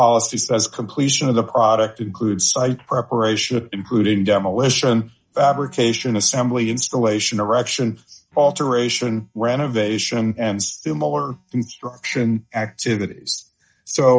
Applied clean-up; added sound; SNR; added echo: neural mask model DeepFilterNet 3.